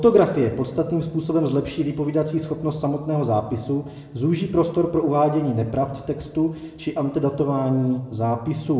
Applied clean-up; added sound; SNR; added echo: none; none; none; reverberation time 0.9 s.